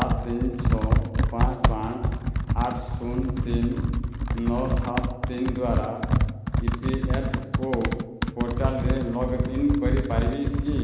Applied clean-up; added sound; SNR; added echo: none; Computer keyboard; -4 dB; none.